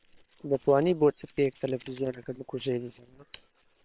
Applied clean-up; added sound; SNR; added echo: neural separator model SepFormer WHAM!.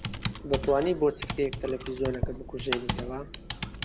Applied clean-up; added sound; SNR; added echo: none; Computer keyboard; 5 dB; none.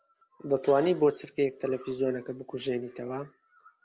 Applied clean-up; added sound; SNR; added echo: none; none; none; none.